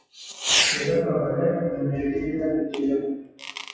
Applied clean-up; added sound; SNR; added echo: classical method WPE with log-MMSE.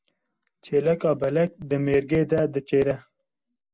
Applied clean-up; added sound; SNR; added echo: none; none; none; none.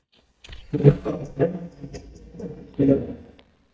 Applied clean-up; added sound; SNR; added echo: neural mask model DeepFilterNet 3.